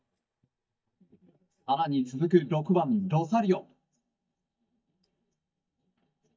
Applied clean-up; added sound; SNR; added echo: neural mask model DeepFilterNet 3.